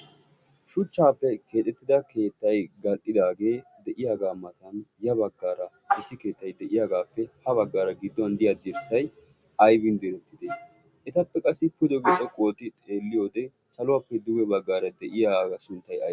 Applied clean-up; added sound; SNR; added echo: none; Wind instrument, woodwind instrument; 14 dB; none.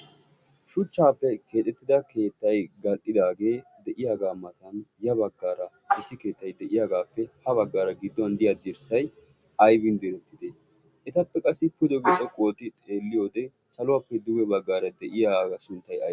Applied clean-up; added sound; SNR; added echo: none; none; none; none.